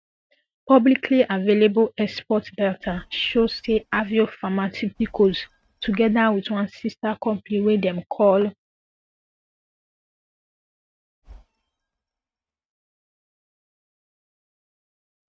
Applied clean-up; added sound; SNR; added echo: neural mask model RNNoise.